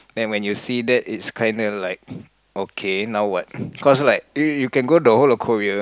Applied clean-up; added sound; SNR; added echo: none; none; none; none.